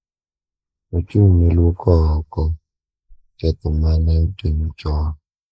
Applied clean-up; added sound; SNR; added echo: neural mask model Resemble Enhance denoiser.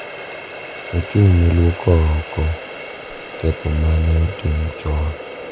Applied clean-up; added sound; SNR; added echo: none; Water tap, faucet; 13 dB; none.